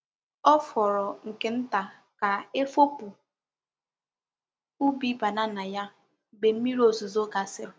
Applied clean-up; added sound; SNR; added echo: none; none; none; none.